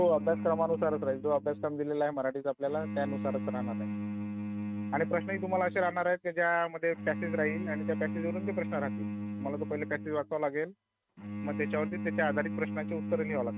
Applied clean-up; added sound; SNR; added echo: neural mask model RNNoise.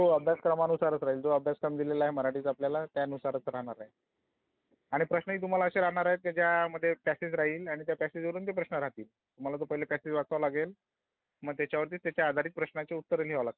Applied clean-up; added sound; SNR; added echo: none; none; none; none.